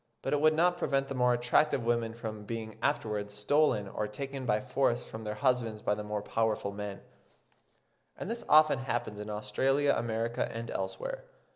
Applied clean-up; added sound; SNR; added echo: none; none; none; none.